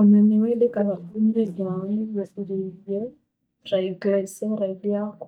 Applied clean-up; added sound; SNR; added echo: neural mask model DeepFilterNet 3.